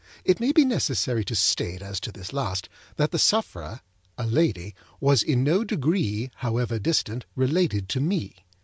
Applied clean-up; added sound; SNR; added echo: none; none; none; none.